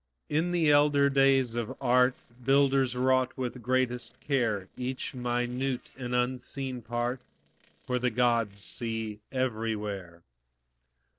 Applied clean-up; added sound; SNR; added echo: neural separator model SepFormer DNS4.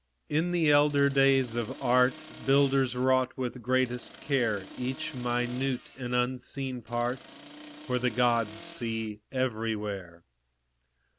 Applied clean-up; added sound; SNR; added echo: none; Accelerating, revving, vroom; 17 dB; none.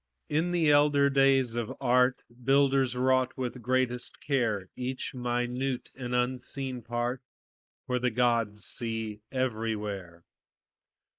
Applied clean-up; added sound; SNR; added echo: neural mask model Resemble Enhance denoiser.